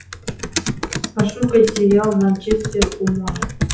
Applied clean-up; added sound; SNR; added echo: classical method WPE with log-MMSE.